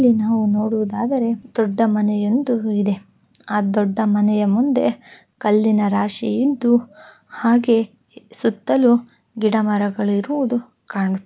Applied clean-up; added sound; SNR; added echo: none; none; none; none.